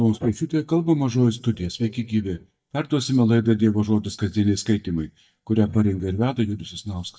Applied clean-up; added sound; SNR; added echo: neural mask model DeepFilterNet 3.